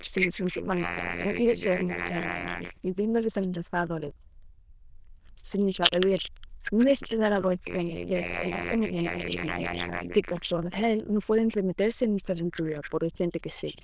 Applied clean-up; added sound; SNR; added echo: neural diffusion model UNIVERSE++.